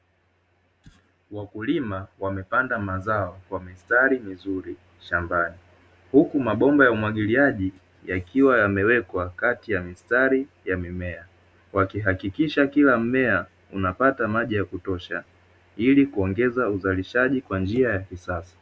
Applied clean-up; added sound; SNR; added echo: none; none; none; none.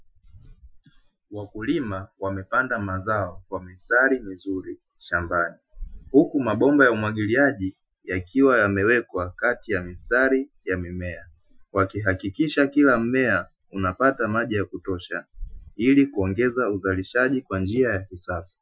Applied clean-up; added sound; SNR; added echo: classical method Wiener filter.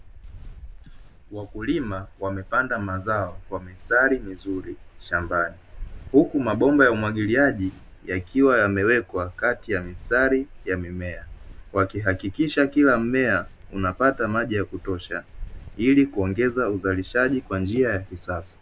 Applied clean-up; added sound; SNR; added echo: none; Walk, footsteps; 18 dB; none.